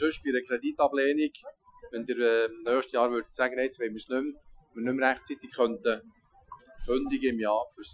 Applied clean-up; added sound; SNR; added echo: classical method Wiener filter.